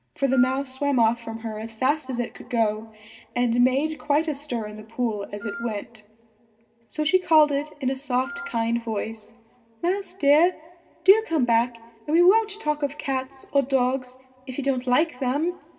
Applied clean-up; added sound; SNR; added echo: none; Wind instrument, woodwind instrument; 14 dB; reverberation time 2.1 s.